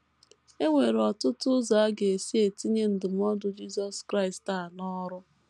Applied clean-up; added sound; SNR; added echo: none; none; none; none.